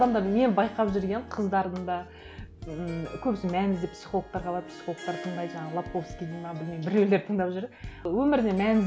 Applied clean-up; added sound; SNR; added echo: none; Harp; 18 dB; none.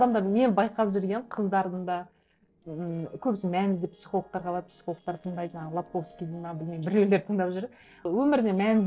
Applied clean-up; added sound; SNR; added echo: neural separator model SepFormer DNS4.